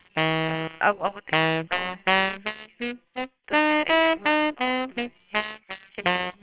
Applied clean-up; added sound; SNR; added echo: neural separator model SepFormer WHAMR!.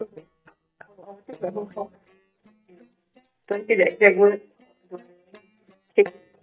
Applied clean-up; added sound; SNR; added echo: neural mask model DeepFilterNet 3.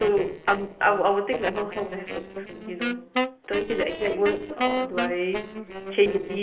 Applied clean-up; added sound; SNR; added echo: neural separator model SepFormer DNS4.